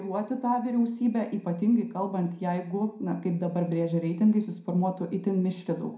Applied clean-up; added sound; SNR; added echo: none; none; none; reverberation time 0.4 s.